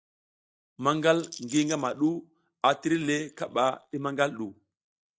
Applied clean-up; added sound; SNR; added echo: neural mask model DeepFilterNet 3.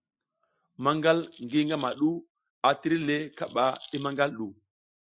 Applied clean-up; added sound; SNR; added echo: classical method Wiener filter.